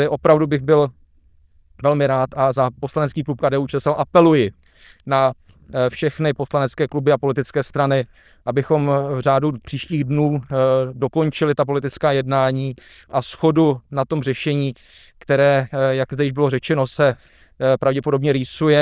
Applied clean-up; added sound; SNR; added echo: neural diffusion model UNIVERSE++.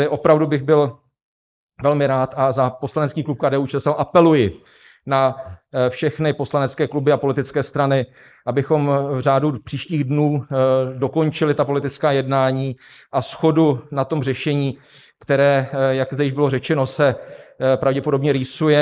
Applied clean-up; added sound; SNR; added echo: neural mask model Resemble Enhance denoiser.